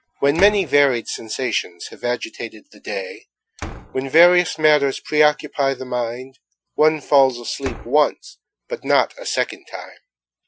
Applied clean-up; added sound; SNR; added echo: classical method Wiener filter.